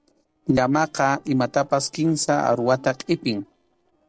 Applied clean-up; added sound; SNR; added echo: neural separator model SepFormer DNS4.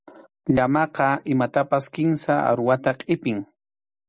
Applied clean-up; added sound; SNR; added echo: none; none; none; none.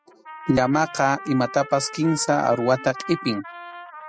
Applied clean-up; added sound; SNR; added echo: classical method spectral subtraction.